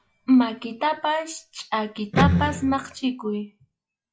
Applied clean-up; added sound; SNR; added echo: classical method log-MMSE.